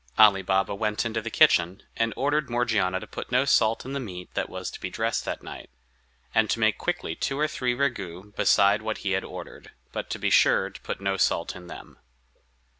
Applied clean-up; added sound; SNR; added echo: none; none; none; none.